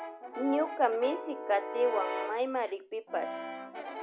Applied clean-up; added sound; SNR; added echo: none; Brass instrument; 7 dB; none.